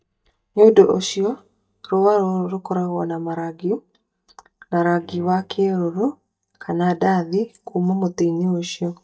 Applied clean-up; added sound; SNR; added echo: neural mask model DeepFilterNet 3.